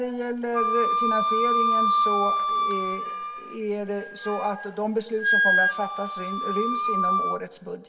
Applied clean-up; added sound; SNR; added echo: none; Wind instrument, woodwind instrument; -4 dB; reverberation time 1.2 s.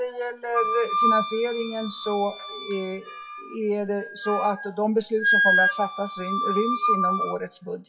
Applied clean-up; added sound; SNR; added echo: classical method WPE with log-MMSE.